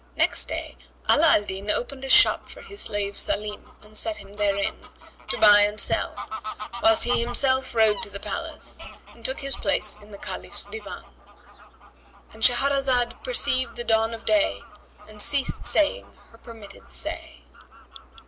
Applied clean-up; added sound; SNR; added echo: none; Fowl; 16 dB; none.